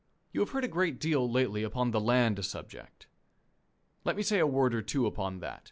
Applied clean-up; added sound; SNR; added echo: none; none; none; none.